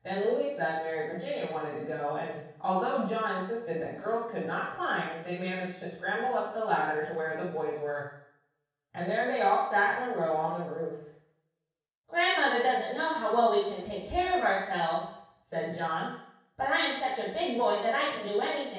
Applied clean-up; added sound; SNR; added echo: none; none; none; reverberation time 0.7 s.